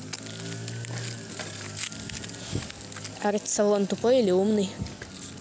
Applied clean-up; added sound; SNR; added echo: none; none; none; none.